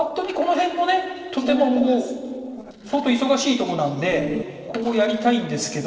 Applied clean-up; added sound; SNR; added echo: neural separator model SepFormer DNS4.